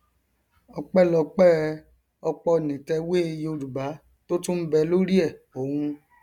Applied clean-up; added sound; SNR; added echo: none; none; none; none.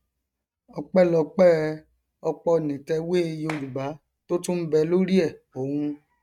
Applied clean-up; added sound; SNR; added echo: neural mask model RNNoise.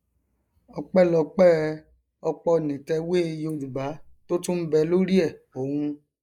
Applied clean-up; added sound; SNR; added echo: neural mask model Resemble Enhance denoiser.